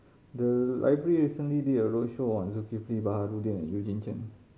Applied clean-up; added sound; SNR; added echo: none; none; none; none.